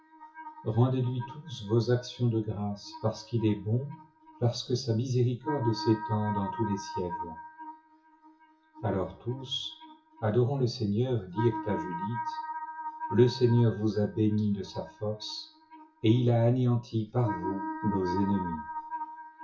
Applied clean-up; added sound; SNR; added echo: classical method WPE with log-MMSE.